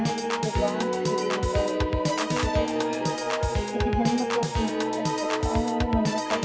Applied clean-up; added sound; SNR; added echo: none; Piano / Organ; -5 dB; none.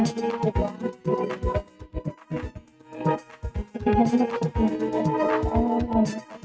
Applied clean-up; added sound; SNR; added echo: neural mask model RNNoise.